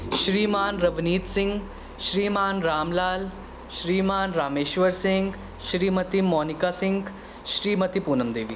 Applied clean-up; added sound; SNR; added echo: none; Vehicle; 17 dB; none.